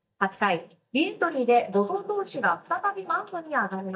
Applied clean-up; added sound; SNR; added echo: neural mask model DeepFilterNet 3.